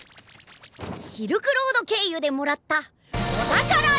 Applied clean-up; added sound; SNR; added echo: none; none; none; none.